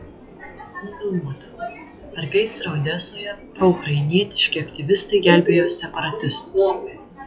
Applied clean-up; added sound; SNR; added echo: classical method log-MMSE.